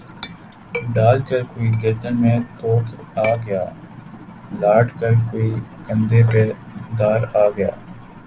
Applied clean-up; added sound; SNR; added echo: none; Chink, clink; 19 dB; none.